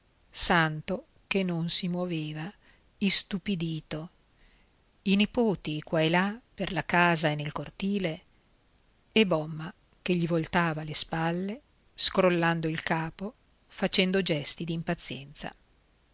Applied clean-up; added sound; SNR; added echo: none; none; none; none.